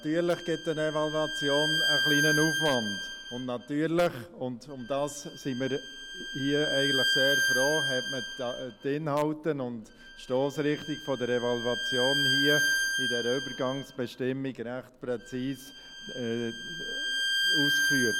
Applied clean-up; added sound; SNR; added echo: none; Bowed string instrument; 0 dB; none.